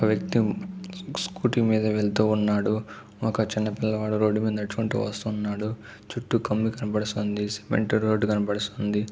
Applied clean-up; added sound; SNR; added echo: none; Keyboard (musical); 18 dB; none.